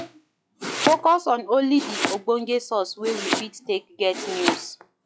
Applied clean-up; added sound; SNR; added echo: classical method log-MMSE.